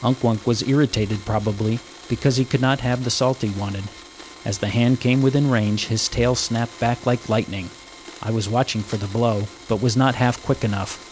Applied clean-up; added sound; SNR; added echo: none; Domestic sounds, home sounds; 20 dB; none.